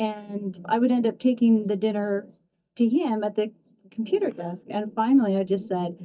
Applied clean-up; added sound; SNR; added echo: neural mask model DeepFilterNet 3.